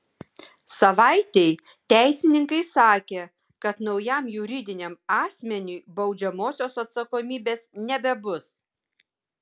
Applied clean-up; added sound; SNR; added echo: none; none; none; none.